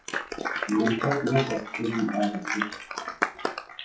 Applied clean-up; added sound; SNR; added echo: classical method WPE with log-MMSE.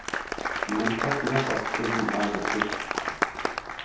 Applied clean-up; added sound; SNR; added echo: none; Applause; -2 dB; reverberation time 2.0 s.